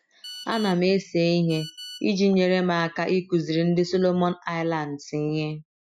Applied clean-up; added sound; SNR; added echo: classical method Wiener filter.